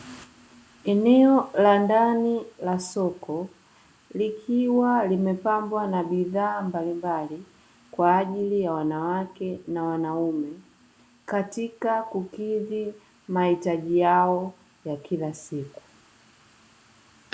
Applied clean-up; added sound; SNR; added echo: none; none; none; none.